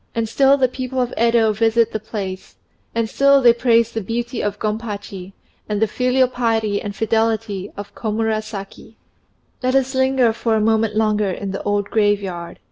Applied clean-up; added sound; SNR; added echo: none; none; none; none.